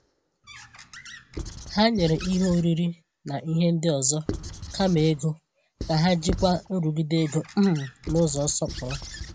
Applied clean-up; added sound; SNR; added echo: none; Squeak / Writing; 12 dB; none.